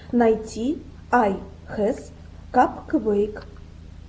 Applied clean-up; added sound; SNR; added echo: none; none; none; none.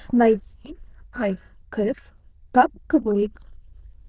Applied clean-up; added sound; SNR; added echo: neural diffusion model UNIVERSE++.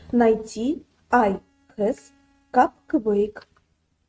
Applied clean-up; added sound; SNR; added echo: neural mask model RNNoise.